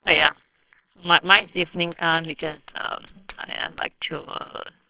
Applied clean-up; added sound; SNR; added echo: neural separator model SepFormer WHAMR!.